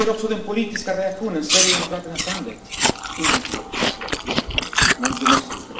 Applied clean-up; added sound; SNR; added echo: none; Chewing, mastication; -3 dB; reverberation time 0.7 s.